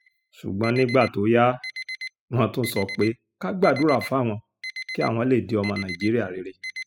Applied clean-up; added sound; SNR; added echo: classical method spectral subtraction.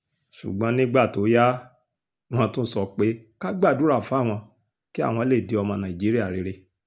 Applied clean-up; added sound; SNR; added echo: none; none; none; none.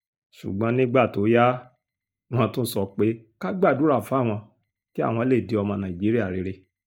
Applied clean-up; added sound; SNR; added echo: neural mask model DeepFilterNet 3.